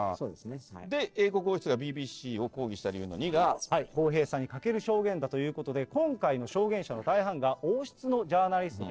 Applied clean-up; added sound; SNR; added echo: neural separator model SepFormer DNS4.